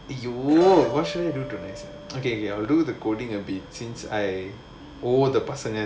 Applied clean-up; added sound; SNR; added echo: none; Acoustic guitar + Cough; 12 dB; none.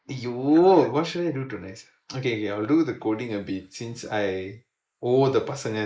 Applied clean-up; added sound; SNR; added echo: neural mask model Resemble Enhance denoiser.